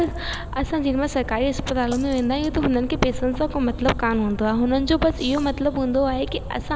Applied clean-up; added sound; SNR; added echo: none; Splash, splatter; 9 dB; none.